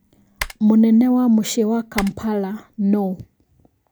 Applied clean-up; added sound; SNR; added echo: none; Typing; 17 dB; none.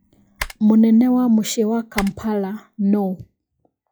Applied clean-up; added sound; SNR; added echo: classical method log-MMSE.